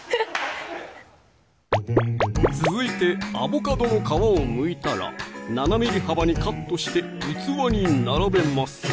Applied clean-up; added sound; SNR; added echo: none; none; none; none.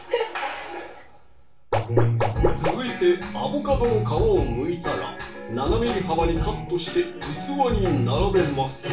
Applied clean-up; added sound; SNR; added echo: none; none; none; reverberation time 0.3 s.